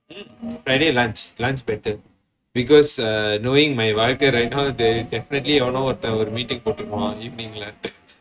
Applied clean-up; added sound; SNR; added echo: neural mask model RNNoise.